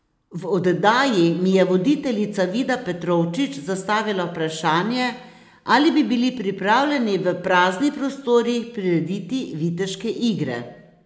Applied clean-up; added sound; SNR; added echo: none; none; none; none.